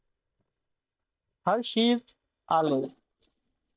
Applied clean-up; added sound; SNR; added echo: neural mask model DeepFilterNet 3.